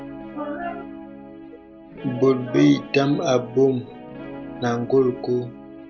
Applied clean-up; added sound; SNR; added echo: none; Guitar; 14 dB; none.